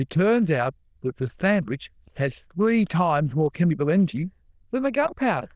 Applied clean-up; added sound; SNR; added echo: neural diffusion model UNIVERSE++.